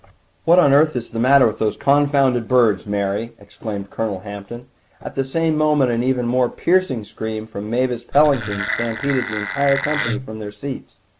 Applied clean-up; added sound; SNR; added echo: none; Wood; 6 dB; none.